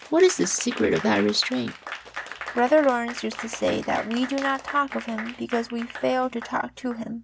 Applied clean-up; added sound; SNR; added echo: none; Applause / Crowd; 13 dB; none.